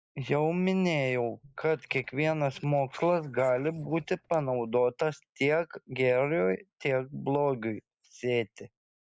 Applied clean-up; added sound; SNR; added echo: neural mask model Resemble Enhance denoiser.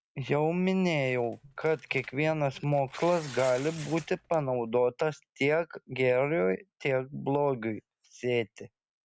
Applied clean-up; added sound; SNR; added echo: none; Tearing; 19 dB; none.